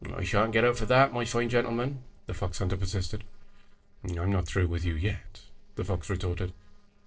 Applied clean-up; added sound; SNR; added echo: neural separator model SepFormer DNS4.